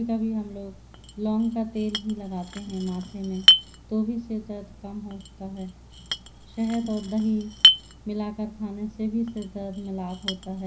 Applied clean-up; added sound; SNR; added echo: none; Chink, clink; -2 dB; reverberation time 0.4 s.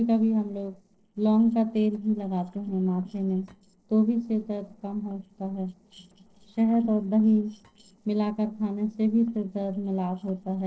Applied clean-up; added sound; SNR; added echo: neural separator model SepFormer DNS4.